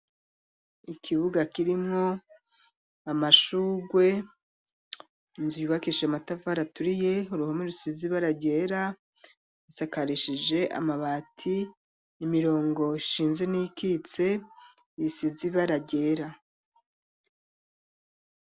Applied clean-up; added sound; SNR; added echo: none; none; none; none.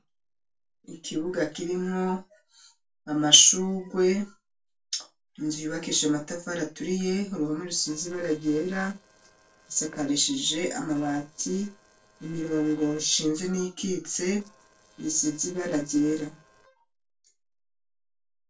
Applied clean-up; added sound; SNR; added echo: neural separator model SepFormer DNS4.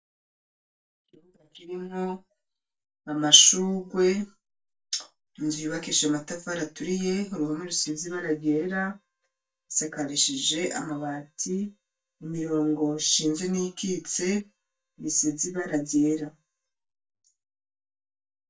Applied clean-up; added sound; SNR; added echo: neural mask model DeepFilterNet 3.